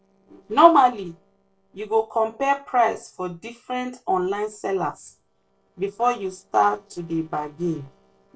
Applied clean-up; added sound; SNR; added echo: neural separator model SepFormer DNS4.